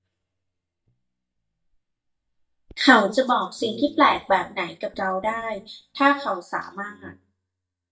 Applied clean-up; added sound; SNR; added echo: neural mask model DeepFilterNet 3.